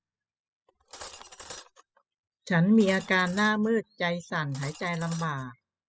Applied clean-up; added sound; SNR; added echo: classical method spectral subtraction.